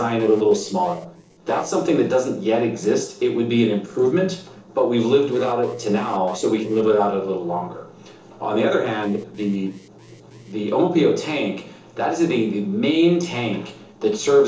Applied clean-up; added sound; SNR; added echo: neural separator model SepFormer DNS4.